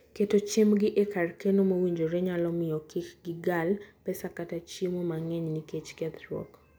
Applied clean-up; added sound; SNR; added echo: none; none; none; none.